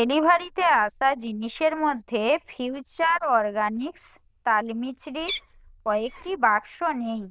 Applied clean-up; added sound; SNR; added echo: neural diffusion model UNIVERSE++.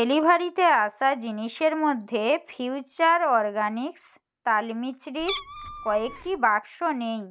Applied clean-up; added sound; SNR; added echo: none; Meow; 12 dB; none.